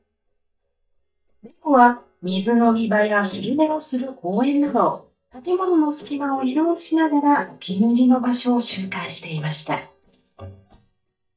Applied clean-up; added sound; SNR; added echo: neural mask model DeepFilterNet 3.